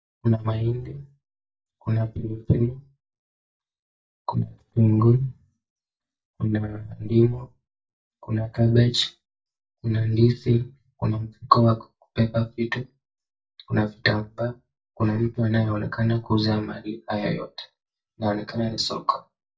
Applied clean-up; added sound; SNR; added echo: neural mask model DeepFilterNet 3.